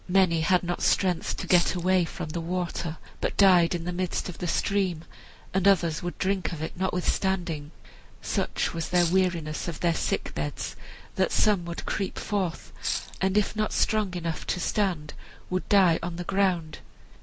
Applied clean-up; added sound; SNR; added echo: none; Rattle (instrument); 8 dB; none.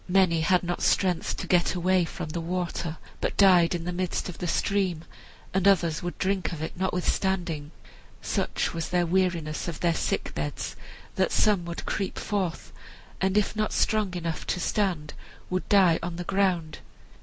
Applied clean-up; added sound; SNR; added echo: none; none; none; none.